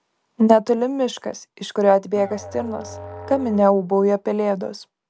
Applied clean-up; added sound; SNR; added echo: none; Musical instrument; 17 dB; none.